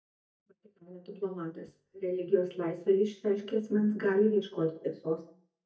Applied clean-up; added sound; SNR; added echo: neural mask model DeepFilterNet 3.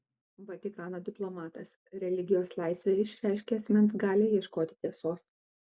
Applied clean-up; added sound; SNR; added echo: none; none; none; none.